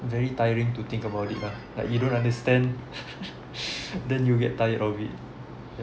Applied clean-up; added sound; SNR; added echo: none; Squeak; 20 dB; none.